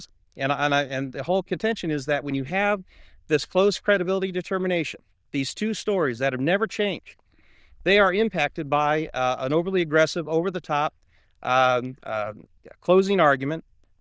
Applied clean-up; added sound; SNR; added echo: neural diffusion model UNIVERSE++.